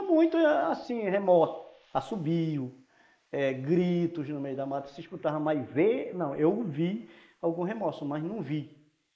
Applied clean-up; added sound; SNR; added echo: neural mask model Resemble Enhance denoiser.